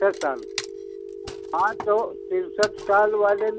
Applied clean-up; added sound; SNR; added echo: none; Telephone + Wood; 11 dB; none.